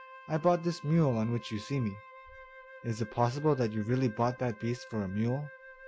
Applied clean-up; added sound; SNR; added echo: none; Wind instrument, woodwind instrument; 18 dB; none.